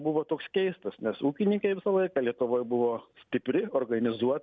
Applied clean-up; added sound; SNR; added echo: none; none; none; none.